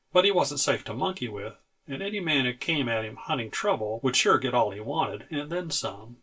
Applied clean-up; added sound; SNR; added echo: none; none; none; reverberation time 0.1 s.